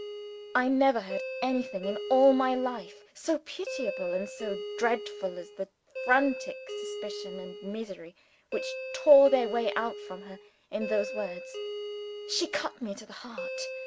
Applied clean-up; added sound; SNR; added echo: none; Doorbell; 10 dB; none.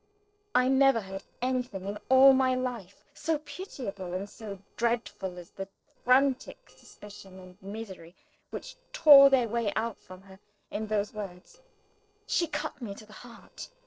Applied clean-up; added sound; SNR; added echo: neural separator model SepFormer DNS4.